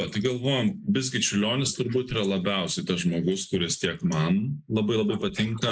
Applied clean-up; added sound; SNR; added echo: neural mask model Resemble Enhance denoiser.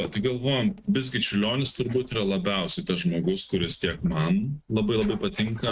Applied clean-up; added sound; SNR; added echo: neural mask model RNNoise.